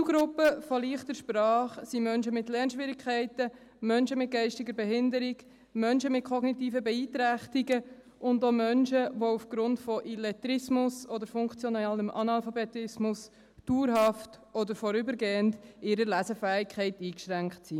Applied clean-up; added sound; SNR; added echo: none; none; none; none.